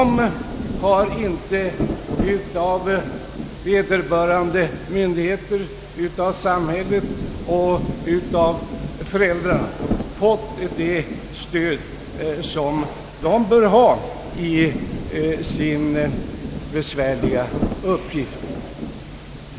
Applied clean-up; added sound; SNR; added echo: none; Rain; 8 dB; none.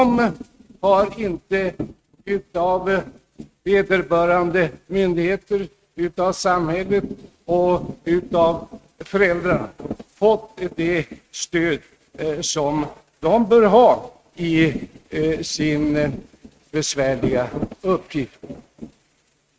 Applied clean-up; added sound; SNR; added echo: neural mask model RNNoise.